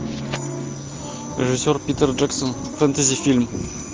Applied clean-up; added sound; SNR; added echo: none; Bowed string instrument; 16 dB; none.